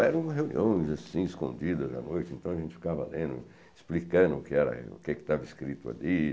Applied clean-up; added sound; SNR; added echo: none; none; none; none.